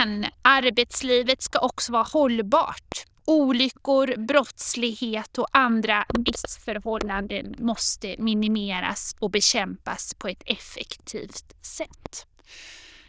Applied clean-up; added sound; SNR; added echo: neural diffusion model UNIVERSE++.